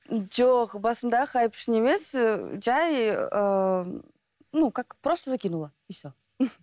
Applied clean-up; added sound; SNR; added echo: neural mask model Resemble Enhance denoiser.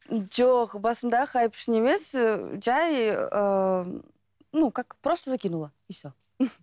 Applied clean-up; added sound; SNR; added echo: none; none; none; none.